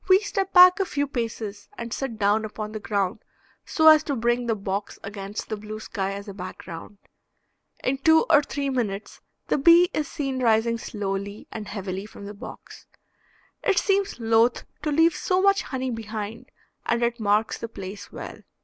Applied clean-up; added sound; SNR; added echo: none; none; none; none.